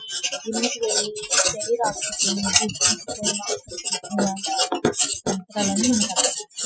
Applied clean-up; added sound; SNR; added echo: classical method Wiener filter.